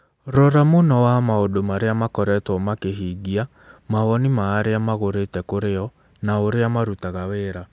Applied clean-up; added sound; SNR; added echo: none; none; none; none.